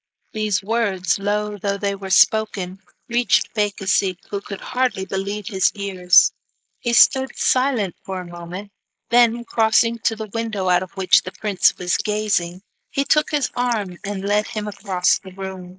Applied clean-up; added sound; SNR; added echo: neural mask model Resemble Enhance denoiser.